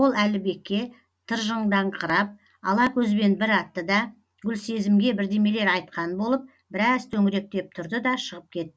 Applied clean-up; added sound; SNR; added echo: none; none; none; none.